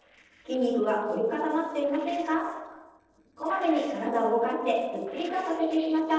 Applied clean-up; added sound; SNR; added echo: neural separator model SepFormer DNS4.